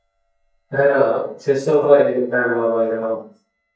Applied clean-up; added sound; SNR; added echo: neural mask model DeepFilterNet 3.